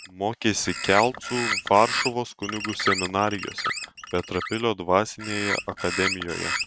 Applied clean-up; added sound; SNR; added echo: none; Bird; 5 dB; none.